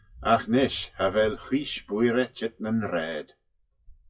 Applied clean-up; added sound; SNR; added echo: classical method WPE with log-MMSE.